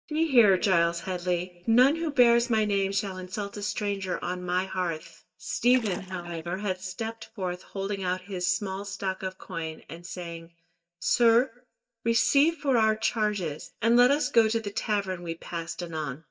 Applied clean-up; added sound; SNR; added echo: neural mask model DeepFilterNet 3.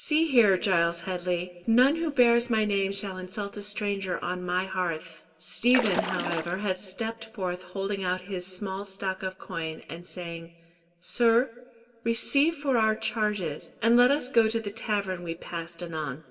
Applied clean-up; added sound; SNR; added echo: none; Splash, splatter; 5 dB; reverberation time 1.3 s.